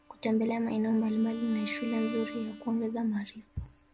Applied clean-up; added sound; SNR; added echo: none; Bowed string instrument; 14 dB; none.